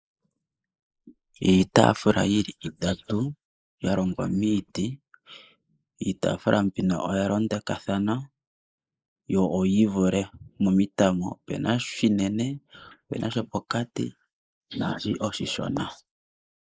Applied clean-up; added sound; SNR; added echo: neural mask model Resemble Enhance denoiser.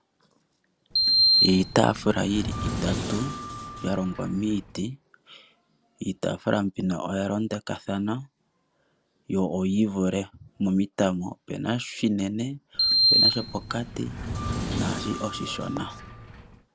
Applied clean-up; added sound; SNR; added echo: none; Sliding door; -2 dB; none.